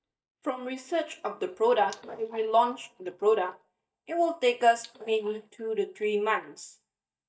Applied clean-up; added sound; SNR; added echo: neural mask model DeepFilterNet 3.